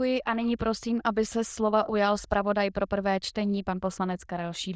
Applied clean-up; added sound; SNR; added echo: neural diffusion model UNIVERSE++.